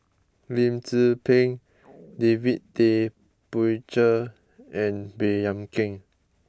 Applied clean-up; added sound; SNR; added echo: none; none; none; none.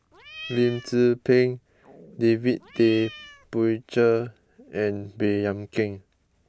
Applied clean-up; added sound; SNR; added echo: none; Cat; 17 dB; none.